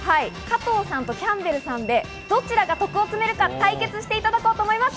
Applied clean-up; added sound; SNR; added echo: none; Train; 19 dB; none.